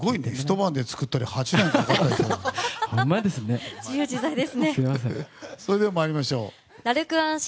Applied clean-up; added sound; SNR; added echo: none; none; none; none.